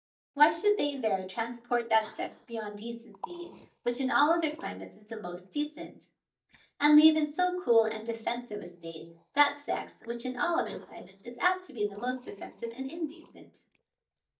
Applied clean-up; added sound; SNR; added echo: neural mask model DeepFilterNet 3.